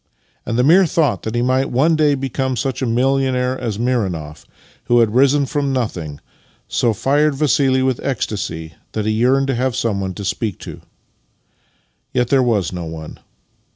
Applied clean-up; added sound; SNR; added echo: none; none; none; none.